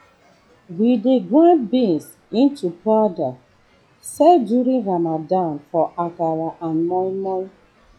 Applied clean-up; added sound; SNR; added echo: classical method log-MMSE.